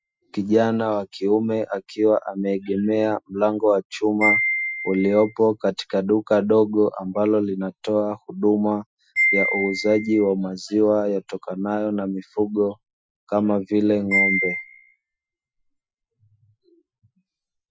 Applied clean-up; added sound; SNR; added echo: classical method Wiener filter.